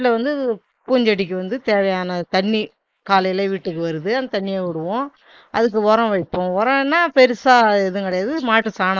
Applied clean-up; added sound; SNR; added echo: neural mask model Resemble Enhance denoiser.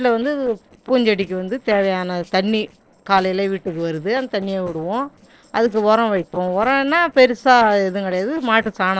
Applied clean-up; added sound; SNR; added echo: neural separator model SepFormer DNS4.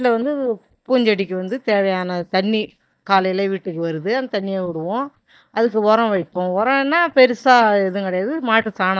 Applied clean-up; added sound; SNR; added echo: neural mask model DeepFilterNet 3.